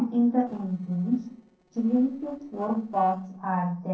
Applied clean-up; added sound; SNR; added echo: neural separator model SepFormer DNS4.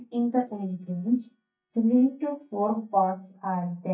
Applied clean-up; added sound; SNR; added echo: neural mask model DeepFilterNet 3.